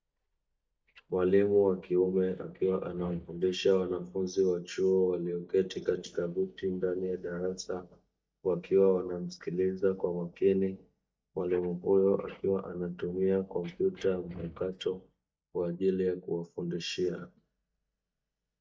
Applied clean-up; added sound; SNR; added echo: neural mask model DeepFilterNet 3.